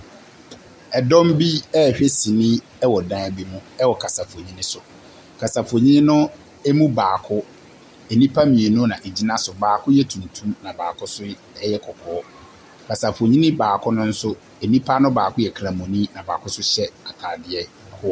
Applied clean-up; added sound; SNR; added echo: none; none; none; none.